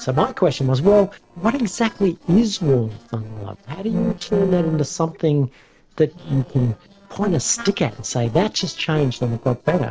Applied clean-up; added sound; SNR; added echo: neural separator model SepFormer DNS4.